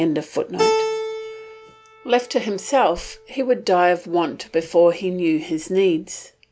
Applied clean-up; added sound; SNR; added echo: none; Keyboard (musical); 8 dB; none.